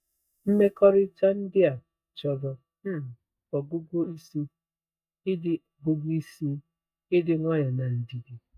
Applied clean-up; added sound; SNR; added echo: neural mask model DeepFilterNet 3.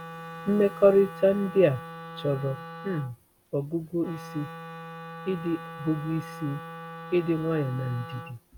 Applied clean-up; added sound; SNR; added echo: none; Wind instrument, woodwind instrument; 13 dB; none.